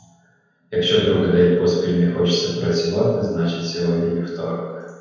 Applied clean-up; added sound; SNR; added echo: none; none; none; reverberation time 1.2 s.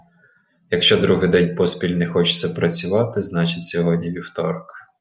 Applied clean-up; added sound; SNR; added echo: none; none; none; none.